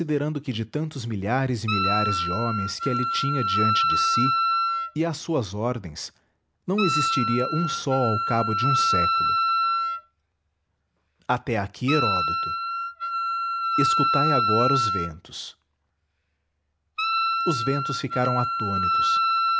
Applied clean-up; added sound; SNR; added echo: none; Wind instrument, woodwind instrument; -2 dB; none.